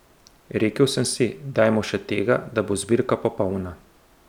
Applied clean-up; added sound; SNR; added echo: none; none; none; none.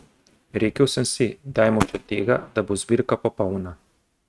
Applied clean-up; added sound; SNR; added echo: neural mask model RNNoise.